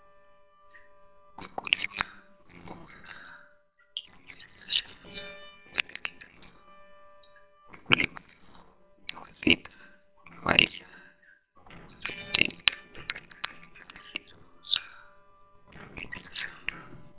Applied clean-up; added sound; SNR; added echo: neural separator model SepFormer WHAMR!.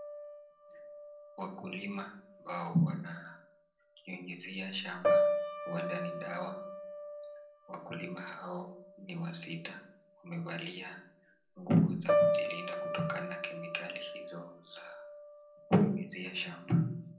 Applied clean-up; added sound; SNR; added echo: none; Piano; 1 dB; reverberation time 0.6 s.